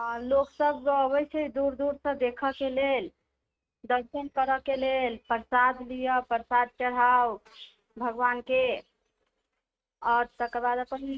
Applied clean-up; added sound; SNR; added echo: neural mask model RNNoise.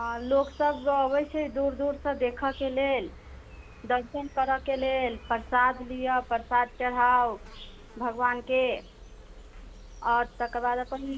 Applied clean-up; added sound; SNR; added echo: none; Insect; 18 dB; none.